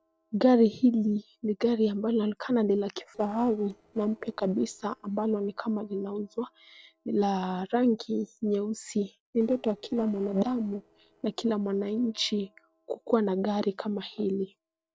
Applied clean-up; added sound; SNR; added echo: neural separator model SepFormer DNS4.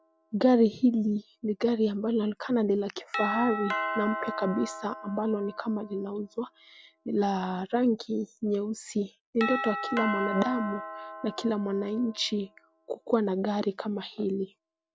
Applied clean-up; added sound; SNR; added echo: none; Doorbell; 10 dB; none.